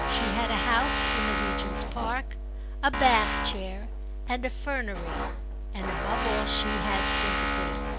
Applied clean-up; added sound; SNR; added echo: none; Tools; -2 dB; none.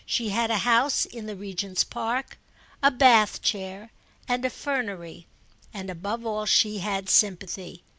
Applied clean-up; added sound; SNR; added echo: none; none; none; none.